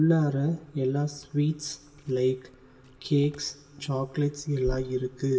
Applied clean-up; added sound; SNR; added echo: none; Liquid; 17 dB; reverberation time 2.0 s.